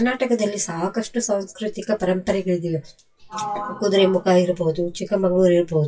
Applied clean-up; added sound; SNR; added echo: classical method WPE with log-MMSE.